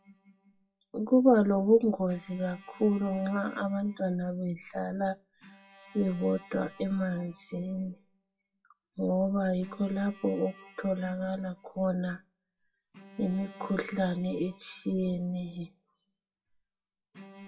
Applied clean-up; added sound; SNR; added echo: classical method WPE with log-MMSE.